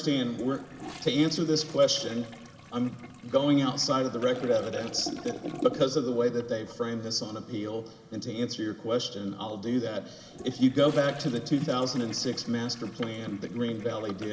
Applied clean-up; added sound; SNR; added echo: none; Toilet flush; 16 dB; none.